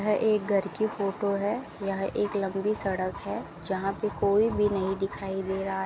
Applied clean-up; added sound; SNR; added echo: none; none; none; none.